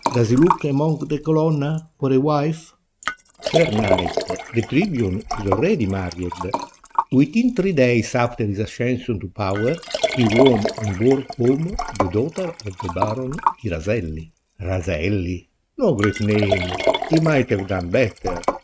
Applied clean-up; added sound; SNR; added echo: neural mask model RNNoise.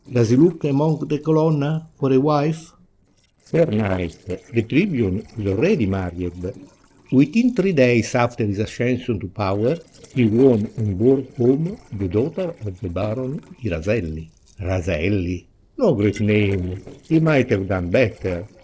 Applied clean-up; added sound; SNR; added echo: neural separator model SepFormer DNS4.